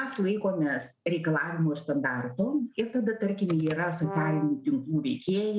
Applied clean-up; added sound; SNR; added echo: none; Brass instrument; 9 dB; none.